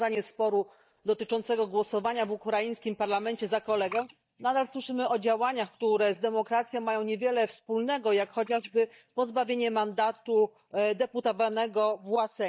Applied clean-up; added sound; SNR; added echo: neural mask model DeepFilterNet 3.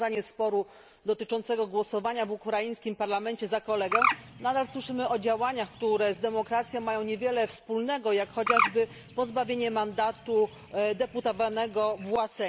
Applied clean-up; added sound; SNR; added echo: none; Bird; 6 dB; none.